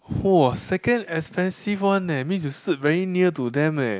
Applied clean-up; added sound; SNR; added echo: none; none; none; none.